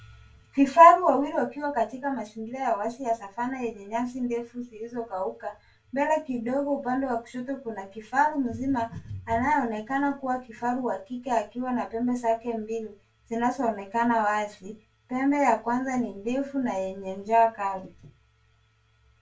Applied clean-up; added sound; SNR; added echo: none; none; none; reverberation time 0.2 s.